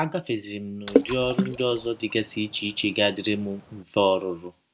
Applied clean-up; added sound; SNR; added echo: none; Water / Splash, splatter; 3 dB; none.